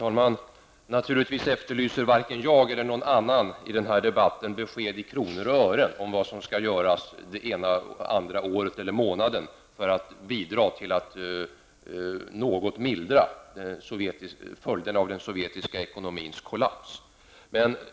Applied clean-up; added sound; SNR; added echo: none; none; none; none.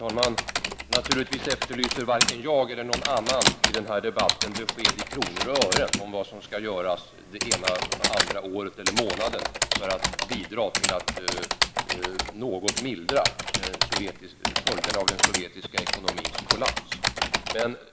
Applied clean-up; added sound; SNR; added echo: none; Typing; -2 dB; none.